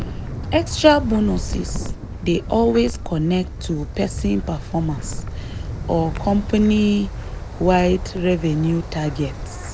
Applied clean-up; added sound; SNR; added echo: none; Wind; 7 dB; none.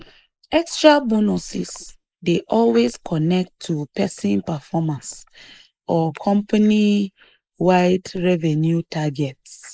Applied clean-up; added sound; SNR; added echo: neural mask model Resemble Enhance denoiser.